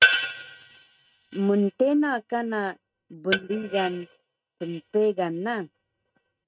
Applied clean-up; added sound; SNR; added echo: neural mask model RNNoise.